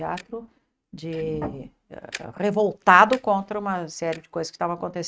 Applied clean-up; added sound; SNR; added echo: neural mask model RNNoise.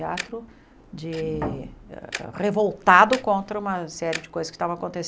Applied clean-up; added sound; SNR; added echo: none; Tick-tock; 16 dB; none.